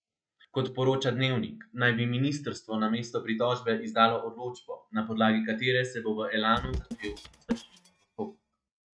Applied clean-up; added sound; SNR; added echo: neural mask model RNNoise.